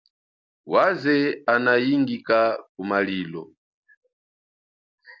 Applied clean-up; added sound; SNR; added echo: none; none; none; none.